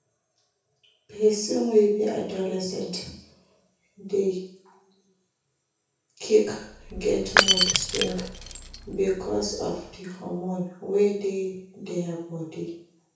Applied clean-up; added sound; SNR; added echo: none; Shatter / Crushing; -1 dB; reverberation time 0.6 s.